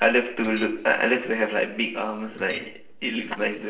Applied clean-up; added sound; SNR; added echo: neural separator model SepFormer DNS4.